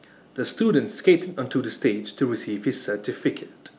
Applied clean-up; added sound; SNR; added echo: none; Tambourine; 16 dB; none.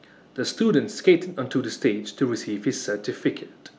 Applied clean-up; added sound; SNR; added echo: none; none; none; none.